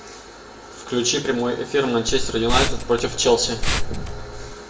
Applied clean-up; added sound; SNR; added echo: none; Liquid; 1 dB; reverberation time 0.5 s.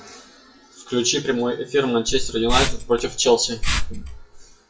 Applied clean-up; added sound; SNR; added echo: classical method WPE with log-MMSE.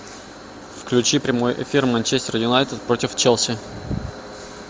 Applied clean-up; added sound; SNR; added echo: none; none; none; none.